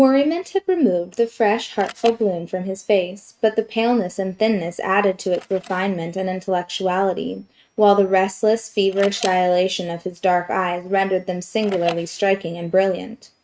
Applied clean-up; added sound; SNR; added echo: neural mask model RNNoise.